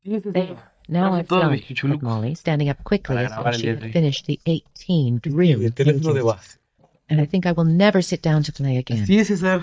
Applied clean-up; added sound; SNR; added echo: neural mask model DeepFilterNet 3.